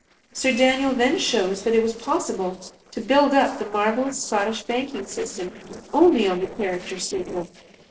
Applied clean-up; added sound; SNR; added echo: neural separator model SepFormer DNS4.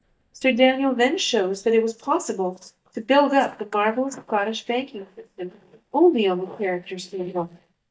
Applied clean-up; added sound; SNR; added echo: neural mask model DeepFilterNet 3.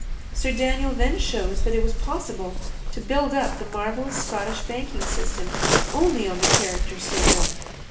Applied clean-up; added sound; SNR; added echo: none; Waves, surf; -4 dB; reverberation time 0.7 s.